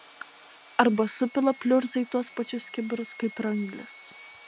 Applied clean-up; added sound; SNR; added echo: none; Sawing; 18 dB; none.